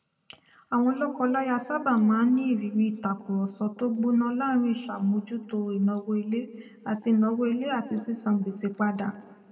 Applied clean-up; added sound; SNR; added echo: none; none; none; reverberation time 1.5 s.